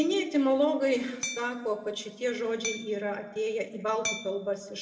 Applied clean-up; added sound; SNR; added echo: none; Hammer; 12 dB; reverberation time 1.2 s.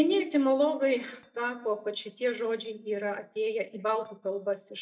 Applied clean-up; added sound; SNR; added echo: neural mask model DeepFilterNet 3.